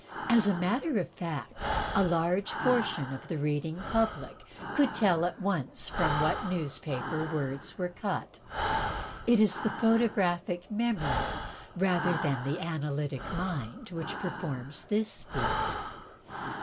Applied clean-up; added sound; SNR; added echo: none; Breathing; 6 dB; none.